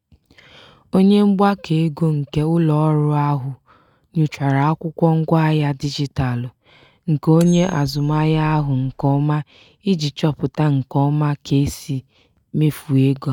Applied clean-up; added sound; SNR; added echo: neural mask model RNNoise.